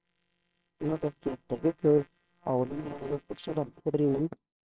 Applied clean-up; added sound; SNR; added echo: neural separator model SepFormer WHAMR!.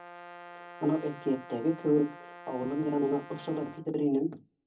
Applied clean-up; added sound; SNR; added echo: none; Brass instrument; 17 dB; reverberation time 0.4 s.